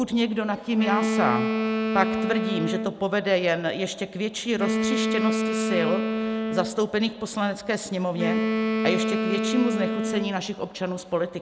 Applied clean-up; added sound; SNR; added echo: none; Wind instrument, woodwind instrument; 0 dB; none.